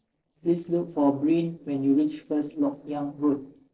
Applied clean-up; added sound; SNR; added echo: neural separator model SepFormer DNS4.